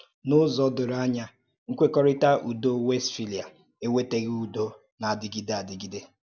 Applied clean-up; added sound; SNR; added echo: none; none; none; none.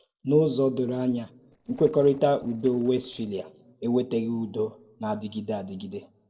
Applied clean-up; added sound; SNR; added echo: neural separator model SepFormer DNS4.